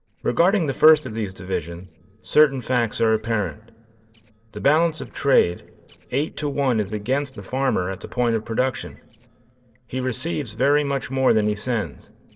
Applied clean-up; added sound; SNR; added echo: neural separator model SepFormer DNS4.